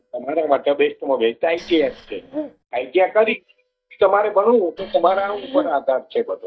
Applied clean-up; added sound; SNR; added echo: neural mask model DeepFilterNet 3.